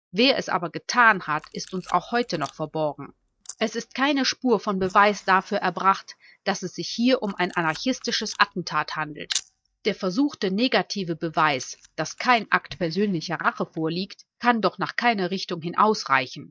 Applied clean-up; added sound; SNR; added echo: neural mask model DeepFilterNet 3.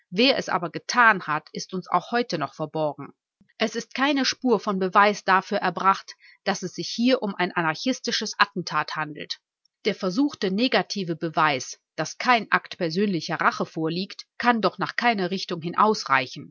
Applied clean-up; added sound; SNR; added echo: none; none; none; none.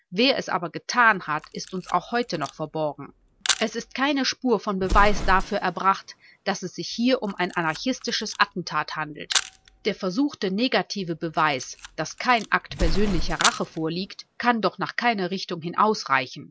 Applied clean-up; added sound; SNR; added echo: none; Camera + Explosion; 6 dB; none.